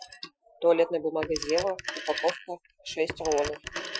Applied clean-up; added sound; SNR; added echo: classical method Wiener filter.